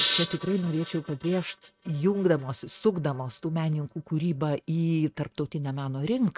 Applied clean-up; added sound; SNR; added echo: neural mask model RNNoise.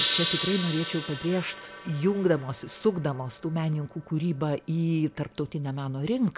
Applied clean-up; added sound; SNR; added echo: none; Gong; 9 dB; none.